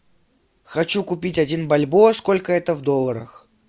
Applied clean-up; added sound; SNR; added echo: none; none; none; none.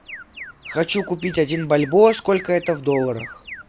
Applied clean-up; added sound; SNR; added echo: none; Alarm; 17 dB; none.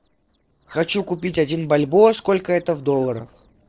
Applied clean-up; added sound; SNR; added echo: neural separator model SepFormer DNS4.